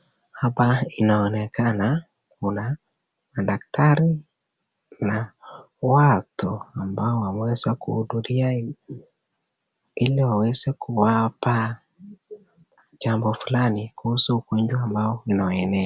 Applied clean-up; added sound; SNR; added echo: none; none; none; none.